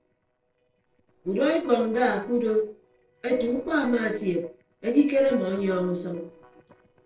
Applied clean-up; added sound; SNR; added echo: neural separator model SepFormer DNS4.